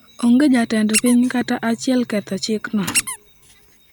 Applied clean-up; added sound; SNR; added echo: none; Squeak; 8 dB; none.